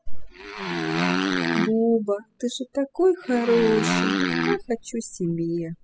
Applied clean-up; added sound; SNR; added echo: classical method spectral subtraction.